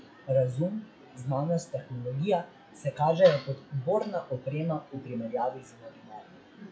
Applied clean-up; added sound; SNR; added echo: classical method log-MMSE.